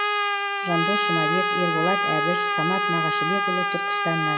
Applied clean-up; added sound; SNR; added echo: none; Trumpet; -5 dB; none.